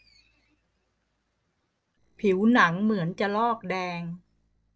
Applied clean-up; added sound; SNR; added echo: neural separator model SepFormer DNS4.